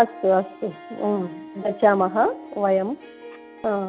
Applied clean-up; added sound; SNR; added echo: none; Harp; 17 dB; none.